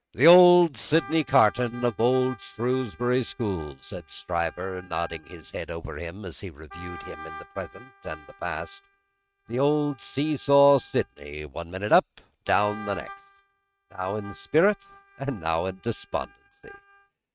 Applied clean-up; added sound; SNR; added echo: neural mask model RNNoise.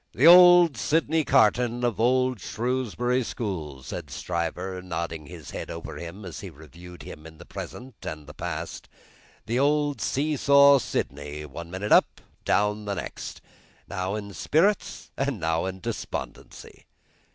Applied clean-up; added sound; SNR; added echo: none; none; none; none.